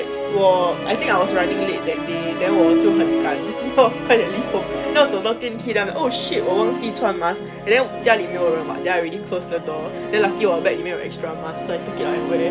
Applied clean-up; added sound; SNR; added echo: none; Musical instrument; 3 dB; none.